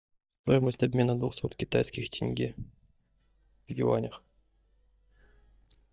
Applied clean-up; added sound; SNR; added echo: neural mask model DeepFilterNet 3.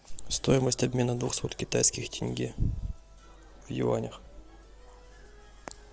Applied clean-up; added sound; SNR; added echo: none; none; none; none.